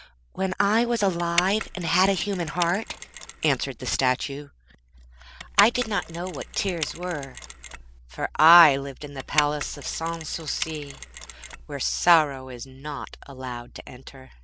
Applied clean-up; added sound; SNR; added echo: none; Mechanisms; 9 dB; none.